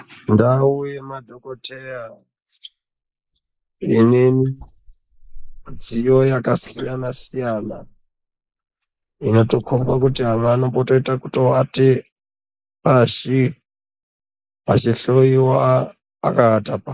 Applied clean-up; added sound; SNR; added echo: neural mask model Resemble Enhance denoiser.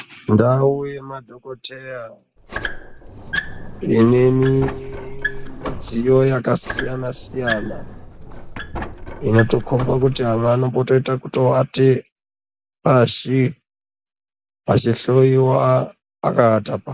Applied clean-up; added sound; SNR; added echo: none; Squeak; 10 dB; none.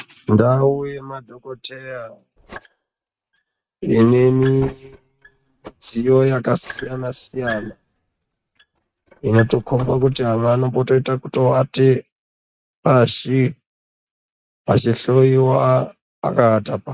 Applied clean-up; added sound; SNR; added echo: neural mask model RNNoise.